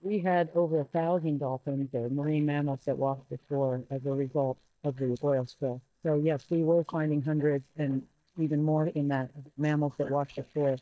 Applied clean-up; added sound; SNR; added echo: neural mask model DeepFilterNet 3.